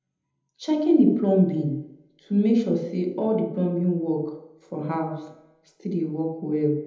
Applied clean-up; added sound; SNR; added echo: none; none; none; reverberation time 0.8 s.